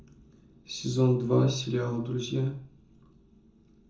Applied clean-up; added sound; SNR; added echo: none; none; none; reverberation time 0.5 s.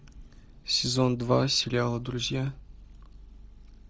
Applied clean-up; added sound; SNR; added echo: none; none; none; none.